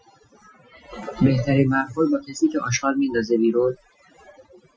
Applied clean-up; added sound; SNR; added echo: classical method Wiener filter.